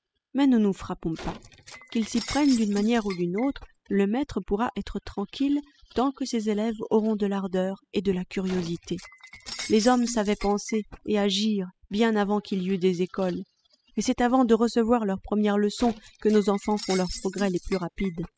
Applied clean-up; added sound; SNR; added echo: classical method spectral subtraction.